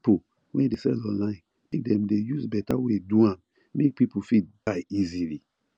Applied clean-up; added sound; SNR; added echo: none; none; none; none.